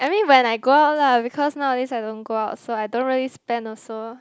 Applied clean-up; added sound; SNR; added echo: none; none; none; none.